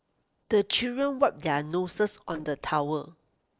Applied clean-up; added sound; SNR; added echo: neural separator model SepFormer DNS4.